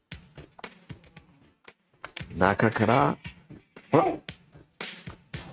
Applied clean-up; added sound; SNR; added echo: neural mask model RNNoise.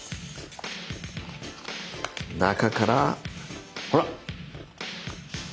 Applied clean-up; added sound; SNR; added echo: none; none; none; none.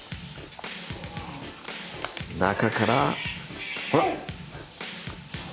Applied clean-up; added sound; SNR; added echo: none; Bathtub (filling or washing) / Cat; 7 dB; none.